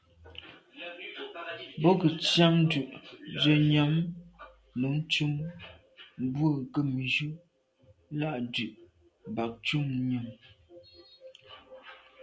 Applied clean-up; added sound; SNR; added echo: none; none; none; none.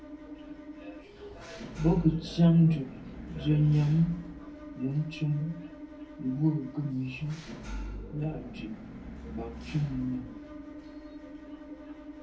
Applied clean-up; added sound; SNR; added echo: none; Engine / Mechanisms; 12 dB; reverberation time 0.3 s.